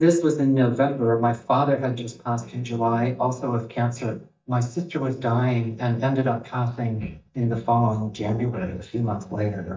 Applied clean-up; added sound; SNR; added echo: neural mask model DeepFilterNet 3.